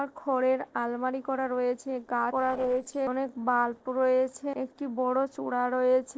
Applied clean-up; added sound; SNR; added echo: neural separator model SepFormer DNS4.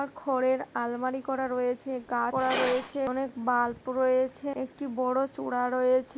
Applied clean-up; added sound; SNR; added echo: none; Glass; 14 dB; none.